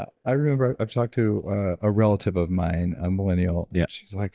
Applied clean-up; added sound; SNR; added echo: neural mask model DeepFilterNet 3.